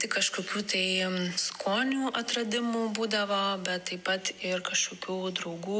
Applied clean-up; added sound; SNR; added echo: none; none; none; none.